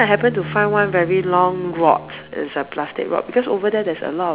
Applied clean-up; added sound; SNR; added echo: none; Bowed string instrument; 14 dB; none.